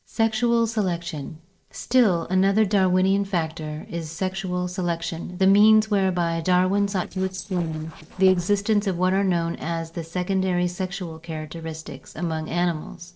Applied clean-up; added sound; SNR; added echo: neural separator model SepFormer DNS4.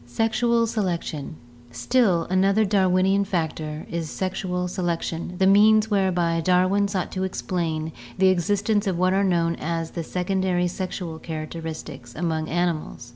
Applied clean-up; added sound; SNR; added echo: none; none; none; none.